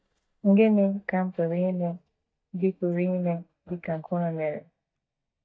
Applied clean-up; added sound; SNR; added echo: neural mask model DeepFilterNet 3.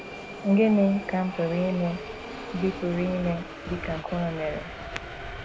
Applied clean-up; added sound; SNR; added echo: none; Subway, metro, underground; 10 dB; none.